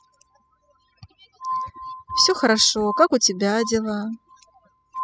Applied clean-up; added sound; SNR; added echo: classical method spectral subtraction.